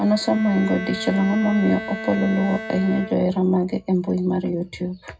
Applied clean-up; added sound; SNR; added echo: none; Bowed string instrument; 13 dB; reverberation time 0.3 s.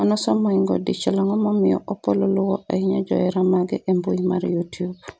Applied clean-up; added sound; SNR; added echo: none; none; none; none.